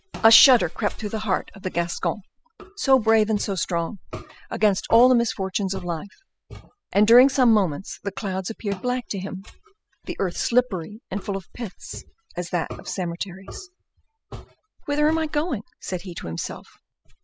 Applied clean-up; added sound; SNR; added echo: classical method spectral subtraction.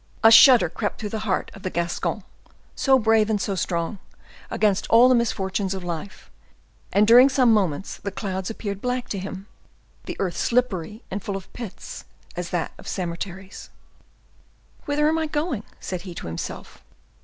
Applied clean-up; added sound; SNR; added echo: none; none; none; none.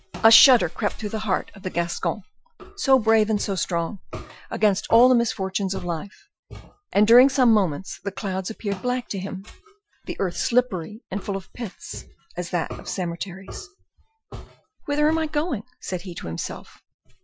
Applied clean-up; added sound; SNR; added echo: classical method Wiener filter.